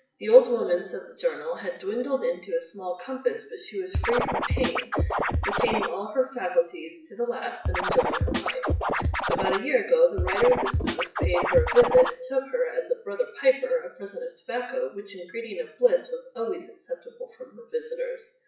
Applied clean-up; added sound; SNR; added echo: classical method WPE with log-MMSE.